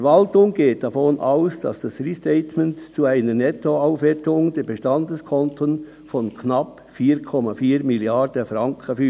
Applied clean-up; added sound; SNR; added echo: none; none; none; none.